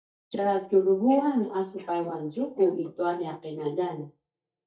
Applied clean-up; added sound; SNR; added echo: neural mask model DeepFilterNet 3.